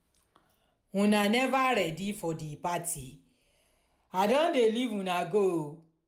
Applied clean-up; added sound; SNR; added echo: none; none; none; none.